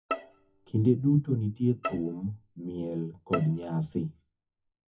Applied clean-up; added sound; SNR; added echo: classical method WPE with log-MMSE.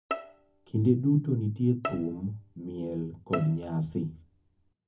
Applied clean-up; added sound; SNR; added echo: none; Bowed string instrument; 12 dB; reverberation time 0.3 s.